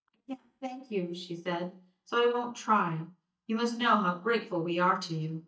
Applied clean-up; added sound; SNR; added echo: neural mask model DeepFilterNet 3.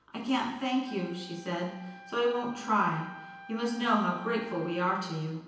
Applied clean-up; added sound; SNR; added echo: none; Wind instrument, woodwind instrument; 18 dB; reverberation time 0.9 s.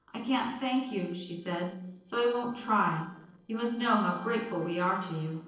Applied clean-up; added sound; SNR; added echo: neural separator model SepFormer DNS4.